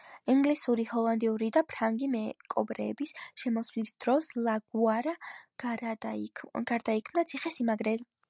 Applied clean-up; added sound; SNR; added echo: none; none; none; none.